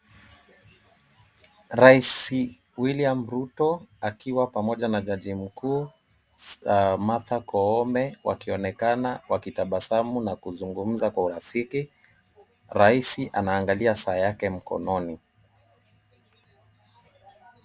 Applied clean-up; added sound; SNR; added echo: none; none; none; none.